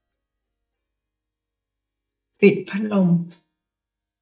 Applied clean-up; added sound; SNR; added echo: neural mask model DeepFilterNet 3.